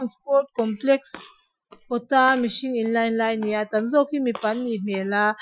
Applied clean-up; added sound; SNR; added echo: classical method Wiener filter.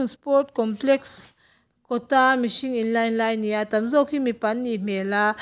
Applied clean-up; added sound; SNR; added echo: none; none; none; none.